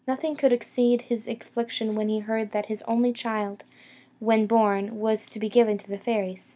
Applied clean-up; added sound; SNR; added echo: none; none; none; none.